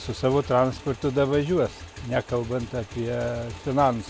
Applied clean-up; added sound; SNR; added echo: none; Motorcycle / Engine; 15 dB; none.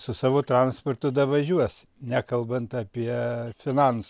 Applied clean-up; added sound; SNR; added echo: none; none; none; none.